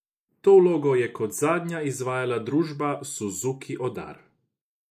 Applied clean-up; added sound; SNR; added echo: neural mask model Resemble Enhance denoiser.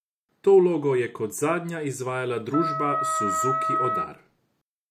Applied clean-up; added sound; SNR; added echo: none; Wind instrument, woodwind instrument; 1 dB; none.